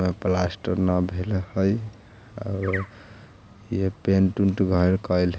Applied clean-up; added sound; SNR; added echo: none; none; none; none.